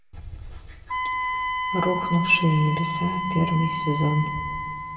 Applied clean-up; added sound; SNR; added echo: none; Wind instrument, woodwind instrument; 5 dB; reverberation time 2.9 s.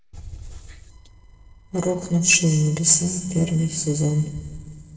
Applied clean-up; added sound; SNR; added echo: neural separator model SepFormer DNS4.